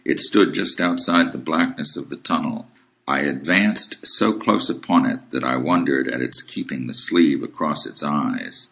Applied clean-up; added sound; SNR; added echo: none; none; none; none.